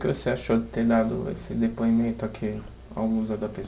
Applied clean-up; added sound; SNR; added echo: none; none; none; none.